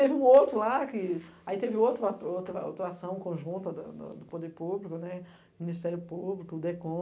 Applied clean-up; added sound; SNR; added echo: none; none; none; none.